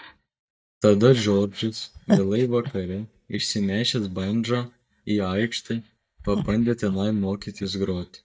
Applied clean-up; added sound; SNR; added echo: neural mask model DeepFilterNet 3.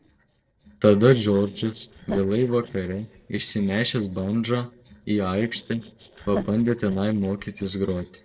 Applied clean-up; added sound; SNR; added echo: neural separator model SepFormer DNS4.